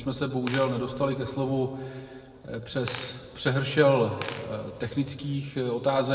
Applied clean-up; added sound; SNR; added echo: none; Coin (dropping); 16 dB; reverberation time 1.8 s.